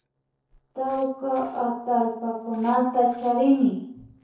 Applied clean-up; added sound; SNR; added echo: neural separator model SepFormer DNS4.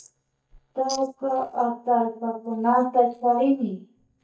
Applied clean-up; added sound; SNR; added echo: neural mask model DeepFilterNet 3.